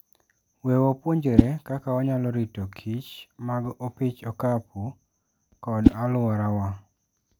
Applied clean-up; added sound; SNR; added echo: none; Whoosh, swoosh, swish; 0 dB; none.